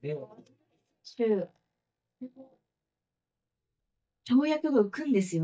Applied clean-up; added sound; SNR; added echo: neural mask model DeepFilterNet 3.